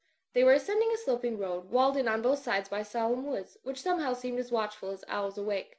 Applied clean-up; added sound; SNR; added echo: none; none; none; none.